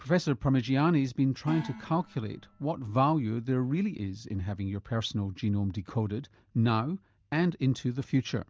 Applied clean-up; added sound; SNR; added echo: none; Gong; 17 dB; none.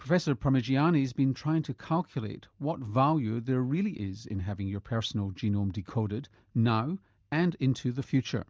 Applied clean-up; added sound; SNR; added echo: none; none; none; none.